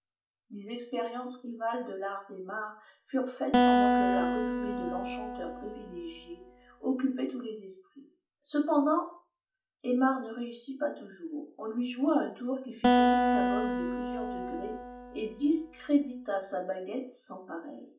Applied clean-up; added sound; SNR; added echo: none; Acoustic guitar; -4 dB; reverberation time 0.3 s.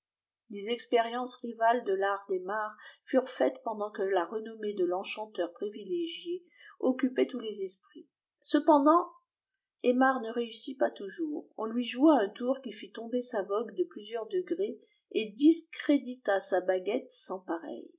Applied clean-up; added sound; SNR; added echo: none; none; none; none.